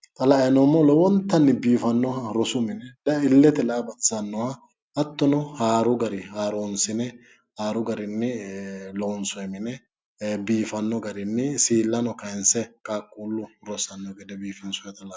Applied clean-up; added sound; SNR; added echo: none; none; none; none.